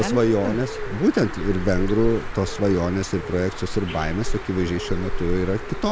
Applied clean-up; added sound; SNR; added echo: none; Bird; 5 dB; none.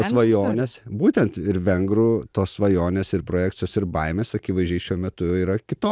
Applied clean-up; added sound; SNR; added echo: none; none; none; none.